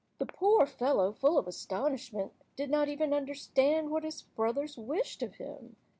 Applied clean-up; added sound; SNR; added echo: none; none; none; none.